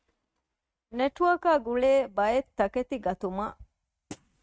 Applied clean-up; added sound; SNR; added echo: neural mask model RNNoise.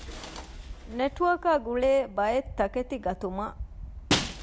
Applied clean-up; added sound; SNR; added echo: none; Shatter; 9 dB; none.